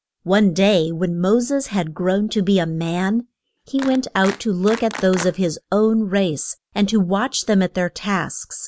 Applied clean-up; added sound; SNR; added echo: none; Clapping; 14 dB; none.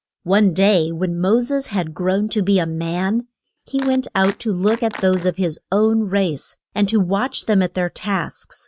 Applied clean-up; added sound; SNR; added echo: neural mask model RNNoise.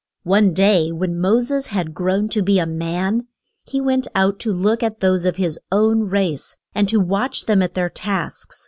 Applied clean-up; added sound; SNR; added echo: none; none; none; none.